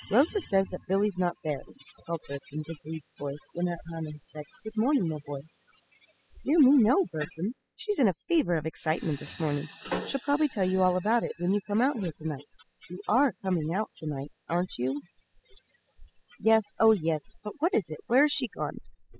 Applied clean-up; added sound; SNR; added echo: classical method spectral subtraction.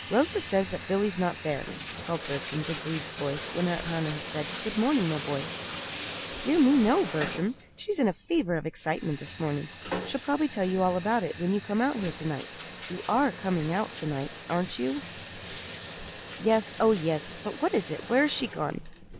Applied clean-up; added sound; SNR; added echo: none; Bathtub (filling or washing); 11 dB; none.